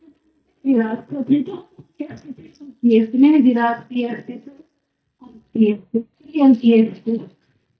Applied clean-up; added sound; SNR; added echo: neural mask model DeepFilterNet 3.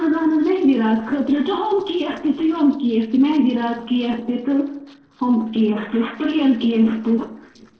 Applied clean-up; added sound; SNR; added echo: neural separator model SepFormer DNS4.